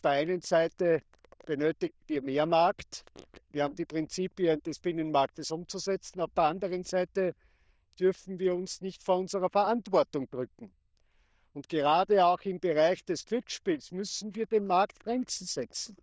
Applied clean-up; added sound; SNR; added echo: neural diffusion model UNIVERSE++.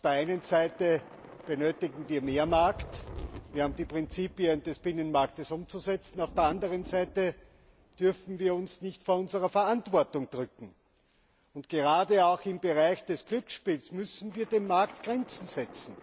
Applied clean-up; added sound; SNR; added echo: none; Thunder / Rain; 19 dB; none.